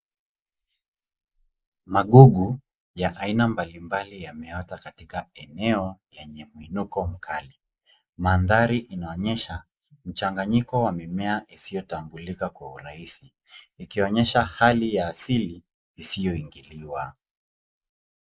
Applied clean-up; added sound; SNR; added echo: neural mask model Resemble Enhance denoiser.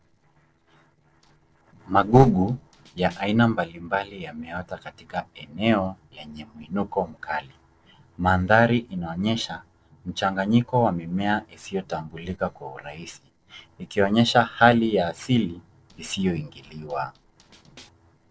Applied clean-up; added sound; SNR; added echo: neural separator model SepFormer DNS4.